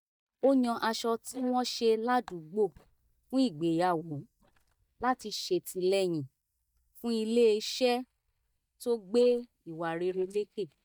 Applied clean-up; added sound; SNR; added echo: neural mask model DeepFilterNet 3.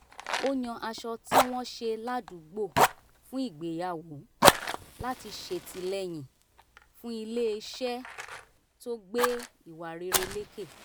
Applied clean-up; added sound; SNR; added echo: none; Fire; -4 dB; none.